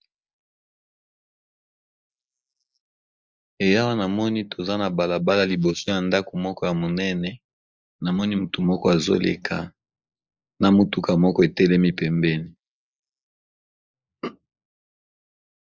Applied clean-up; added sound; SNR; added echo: neural mask model Resemble Enhance denoiser.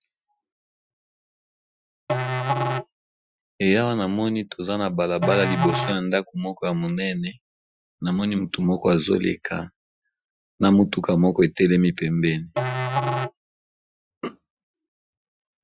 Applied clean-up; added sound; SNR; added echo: classical method Wiener filter.